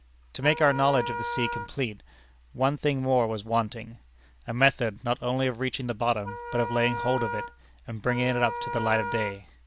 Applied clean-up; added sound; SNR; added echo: none; Wind instrument, woodwind instrument; 6 dB; none.